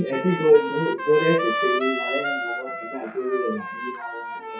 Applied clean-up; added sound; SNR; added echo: classical method WPE with log-MMSE.